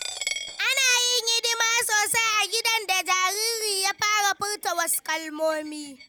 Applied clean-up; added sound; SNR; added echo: none; Coin (dropping); 16 dB; none.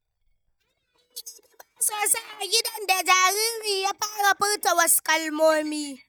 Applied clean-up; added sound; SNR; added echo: neural mask model DeepFilterNet 3.